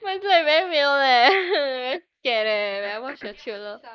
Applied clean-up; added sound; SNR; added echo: neural mask model Resemble Enhance denoiser.